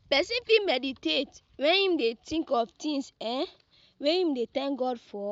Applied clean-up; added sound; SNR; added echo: none; none; none; none.